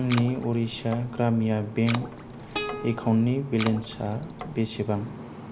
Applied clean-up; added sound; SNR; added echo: none; Water / Splash, splatter + Plucked string instrument; 12 dB; none.